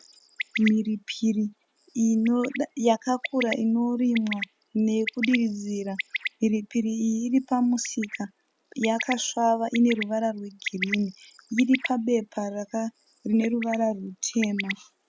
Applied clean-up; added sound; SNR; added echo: none; Bird; 12 dB; none.